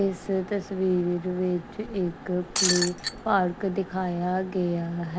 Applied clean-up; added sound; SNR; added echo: none; Shatter; 0 dB; none.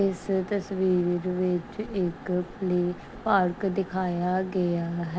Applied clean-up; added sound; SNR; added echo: none; none; none; none.